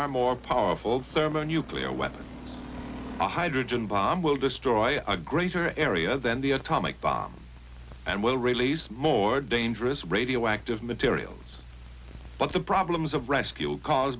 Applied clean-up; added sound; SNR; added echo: none; none; none; none.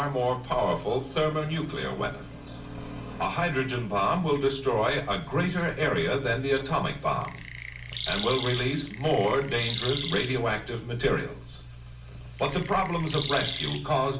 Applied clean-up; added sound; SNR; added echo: none; Chirp, tweet; 8 dB; reverberation time 0.3 s.